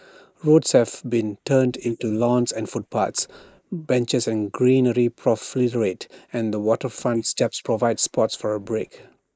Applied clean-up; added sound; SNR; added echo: neural mask model Resemble Enhance denoiser.